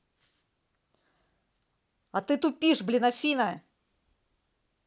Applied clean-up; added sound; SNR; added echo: none; none; none; none.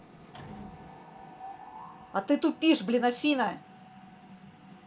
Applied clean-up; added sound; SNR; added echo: none; Mechanisms; 17 dB; reverberation time 0.2 s.